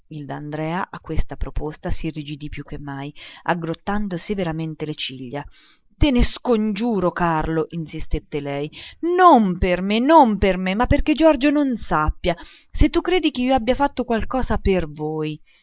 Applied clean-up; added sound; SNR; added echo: neural mask model Resemble Enhance denoiser.